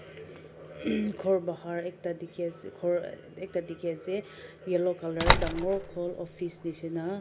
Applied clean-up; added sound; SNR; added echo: none; Slam; -3 dB; reverberation time 1.9 s.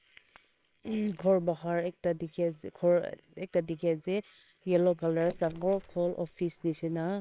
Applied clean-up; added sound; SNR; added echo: neural separator model SepFormer WHAMR!.